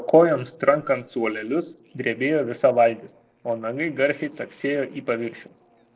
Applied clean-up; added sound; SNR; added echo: neural separator model SepFormer DNS4.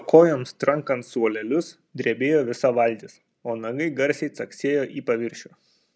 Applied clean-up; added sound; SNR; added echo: none; none; none; none.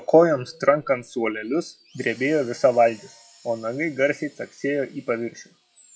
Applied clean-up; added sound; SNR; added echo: classical method WPE with log-MMSE.